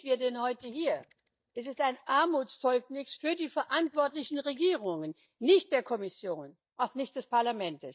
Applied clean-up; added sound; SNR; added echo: neural mask model DeepFilterNet 3.